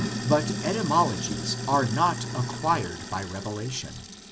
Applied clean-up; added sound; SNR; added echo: none; Sink (filling or washing); 5 dB; none.